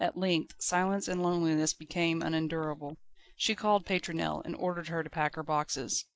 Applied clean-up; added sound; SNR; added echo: neural mask model DeepFilterNet 3.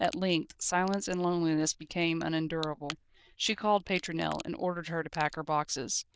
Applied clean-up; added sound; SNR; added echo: neural diffusion model UNIVERSE++.